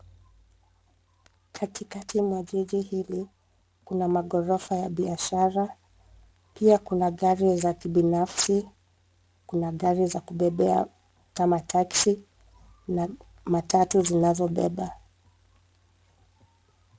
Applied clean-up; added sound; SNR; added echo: none; none; none; none.